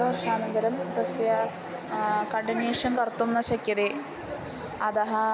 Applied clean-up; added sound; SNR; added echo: none; Keyboard (musical); 20 dB; none.